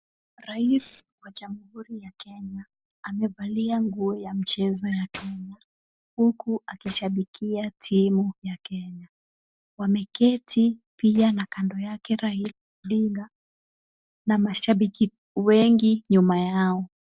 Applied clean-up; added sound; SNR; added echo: neural separator model SepFormer DNS4.